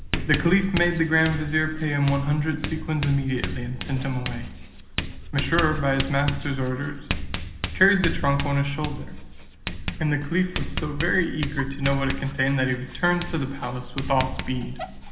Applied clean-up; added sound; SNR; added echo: none; Writing; 5 dB; reverberation time 1.1 s.